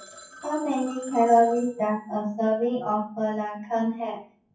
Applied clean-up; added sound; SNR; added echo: classical method WPE with log-MMSE.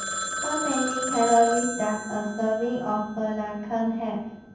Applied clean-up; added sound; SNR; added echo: none; Telephone; 7 dB; reverberation time 0.9 s.